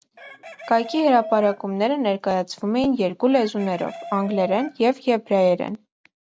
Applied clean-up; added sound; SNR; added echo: none; Chicken, rooster; 17 dB; none.